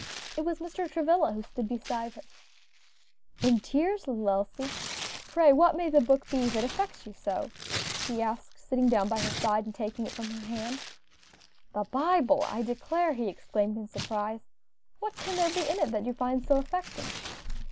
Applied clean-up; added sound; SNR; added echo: none; Tearing; 13 dB; none.